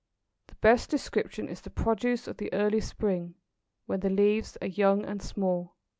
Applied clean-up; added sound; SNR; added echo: none; none; none; none.